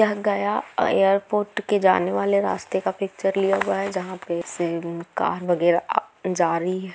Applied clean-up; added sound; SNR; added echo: none; none; none; none.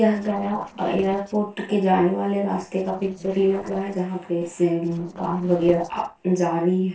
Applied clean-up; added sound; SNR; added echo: neural separator model SepFormer DNS4.